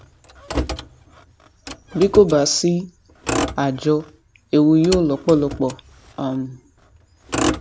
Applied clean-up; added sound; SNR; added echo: none; Motor vehicle (road); 8 dB; none.